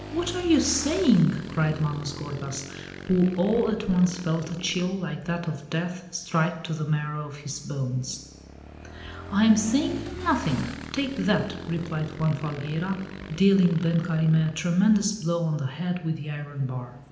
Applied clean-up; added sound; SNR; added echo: none; Motorcycle / Engine; 15 dB; reverberation time 0.9 s.